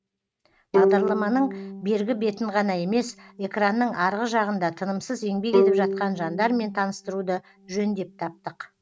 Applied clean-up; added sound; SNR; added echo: neural mask model RNNoise.